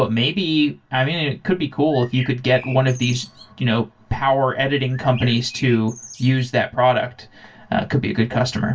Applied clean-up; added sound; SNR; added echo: none; Bird; 18 dB; reverberation time 0.1 s.